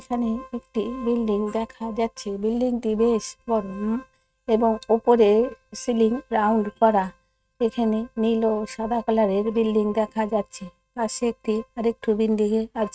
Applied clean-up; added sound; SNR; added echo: neural mask model RNNoise.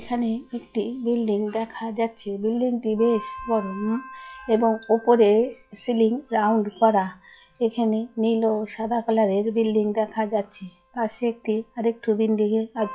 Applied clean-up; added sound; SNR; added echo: classical method log-MMSE.